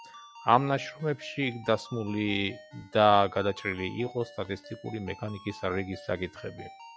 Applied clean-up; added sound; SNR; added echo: classical method log-MMSE.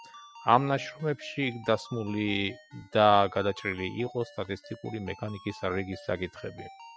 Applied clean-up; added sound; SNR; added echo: classical method spectral subtraction.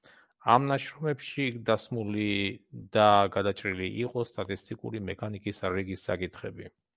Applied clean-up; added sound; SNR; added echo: none; none; none; none.